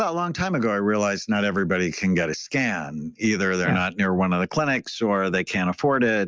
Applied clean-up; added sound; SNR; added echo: none; none; none; none.